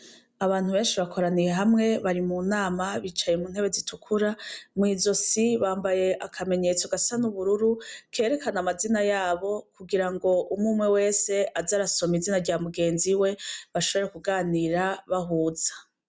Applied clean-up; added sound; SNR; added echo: none; none; none; none.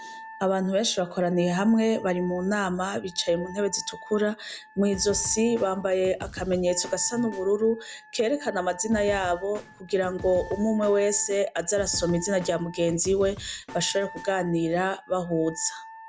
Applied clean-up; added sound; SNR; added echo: none; Snare drum / Drum kit + Wind instrument, woodwind instrument; 16 dB; none.